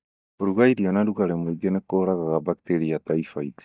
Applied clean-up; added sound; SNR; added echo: neural mask model DeepFilterNet 3.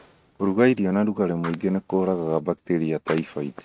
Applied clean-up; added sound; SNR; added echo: neural mask model RNNoise.